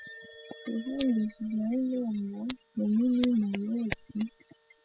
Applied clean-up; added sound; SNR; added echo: classical method spectral subtraction.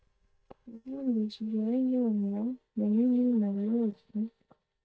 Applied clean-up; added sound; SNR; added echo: neural mask model DeepFilterNet 3.